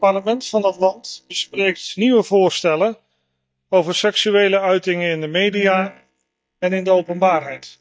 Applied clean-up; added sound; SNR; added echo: neural mask model DeepFilterNet 3.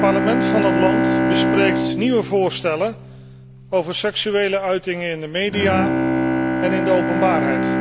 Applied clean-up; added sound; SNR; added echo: none; Bowed string instrument; -1 dB; none.